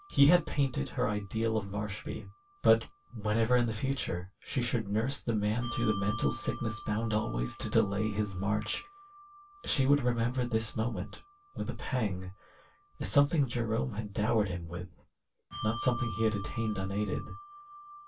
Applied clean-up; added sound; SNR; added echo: none; Bell; 17 dB; reverberation time 0.1 s.